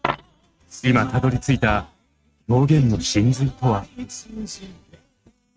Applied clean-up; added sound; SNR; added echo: neural mask model RNNoise.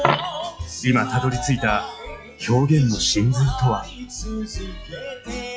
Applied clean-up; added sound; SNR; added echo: classical method log-MMSE.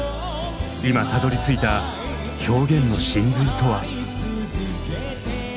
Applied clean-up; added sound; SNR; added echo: none; none; none; none.